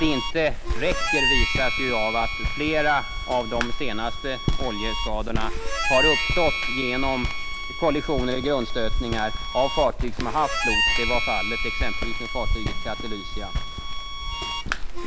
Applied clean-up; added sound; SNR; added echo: none; Walk, footsteps + Harmonica; -3 dB; none.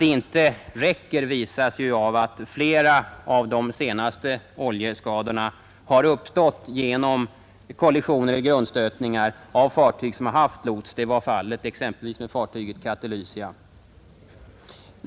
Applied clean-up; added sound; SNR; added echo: none; none; none; none.